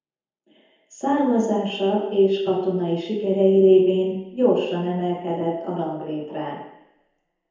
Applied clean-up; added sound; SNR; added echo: none; none; none; reverberation time 1.0 s.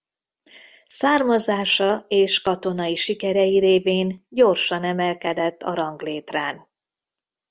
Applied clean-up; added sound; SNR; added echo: none; none; none; none.